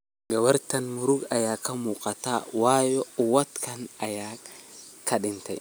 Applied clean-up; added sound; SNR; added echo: none; none; none; none.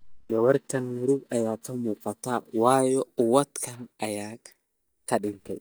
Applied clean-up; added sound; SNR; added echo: neural mask model DeepFilterNet 3.